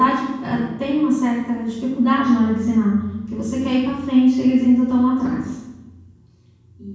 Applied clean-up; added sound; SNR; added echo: none; none; none; reverberation time 1.2 s.